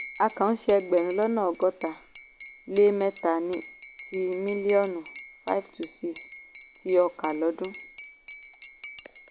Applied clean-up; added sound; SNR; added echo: none; Cutlery, silverware / Dishes, pots, and pans / Chink, clink; 8 dB; none.